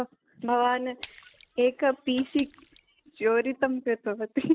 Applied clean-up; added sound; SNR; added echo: neural mask model RNNoise.